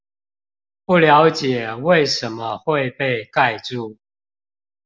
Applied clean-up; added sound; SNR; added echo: none; none; none; none.